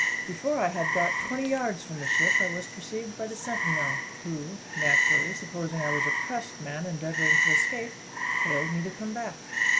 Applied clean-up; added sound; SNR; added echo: none; Frog; -4 dB; none.